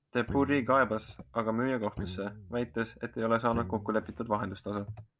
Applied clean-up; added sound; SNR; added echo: none; Guitar; 13 dB; none.